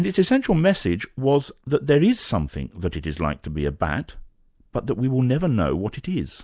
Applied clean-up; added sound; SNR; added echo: none; none; none; none.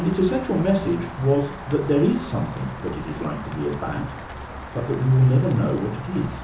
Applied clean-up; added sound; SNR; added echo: none; Rain; 12 dB; reverberation time 0.6 s.